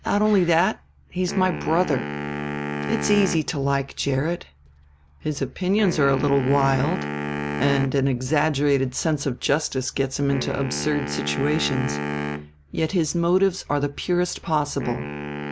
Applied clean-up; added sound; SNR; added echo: none; Wind instrument, woodwind instrument; 8 dB; none.